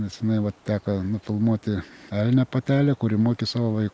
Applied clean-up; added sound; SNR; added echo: none; none; none; none.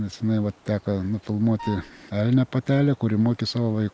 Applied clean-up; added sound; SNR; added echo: none; Wind instrument, woodwind instrument; 14 dB; none.